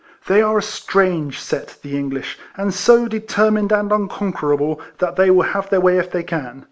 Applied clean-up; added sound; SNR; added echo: none; none; none; none.